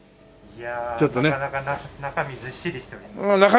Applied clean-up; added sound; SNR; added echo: none; none; none; none.